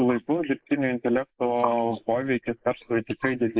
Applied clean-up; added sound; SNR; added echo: neural mask model Resemble Enhance denoiser.